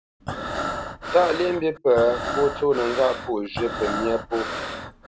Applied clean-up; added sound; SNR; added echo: none; Breathing; 7 dB; none.